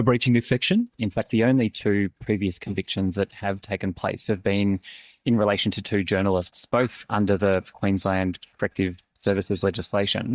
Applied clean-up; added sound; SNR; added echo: neural mask model DeepFilterNet 3.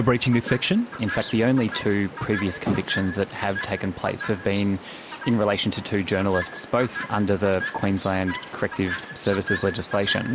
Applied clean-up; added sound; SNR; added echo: none; Chirp, tweet; 10 dB; none.